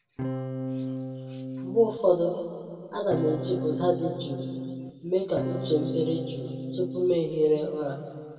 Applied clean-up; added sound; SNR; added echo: none; Electric guitar / Strum; 5 dB; reverberation time 2.1 s.